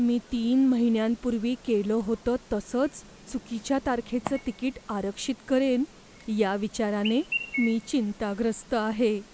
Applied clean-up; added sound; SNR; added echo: none; Chirp, tweet; 15 dB; none.